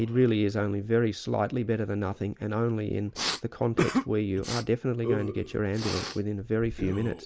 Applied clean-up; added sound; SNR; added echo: none; Respiratory sounds; 8 dB; none.